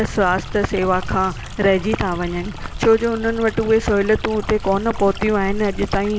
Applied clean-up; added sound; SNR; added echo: none; Stream; 10 dB; none.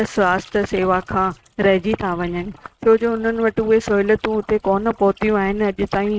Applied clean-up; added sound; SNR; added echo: neural mask model RNNoise.